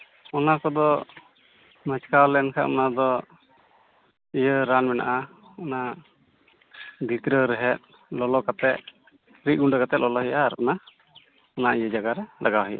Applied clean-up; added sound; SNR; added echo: none; none; none; none.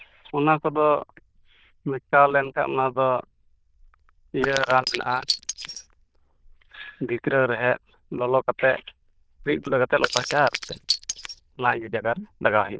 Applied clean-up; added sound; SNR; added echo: neural diffusion model UNIVERSE++.